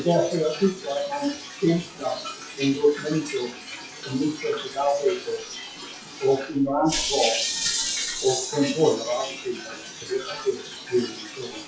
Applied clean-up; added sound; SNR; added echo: classical method WPE with log-MMSE.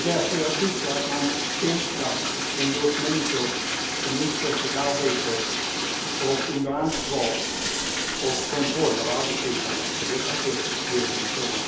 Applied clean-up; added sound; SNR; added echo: none; Bathtub (filling or washing); -1 dB; reverberation time 0.8 s.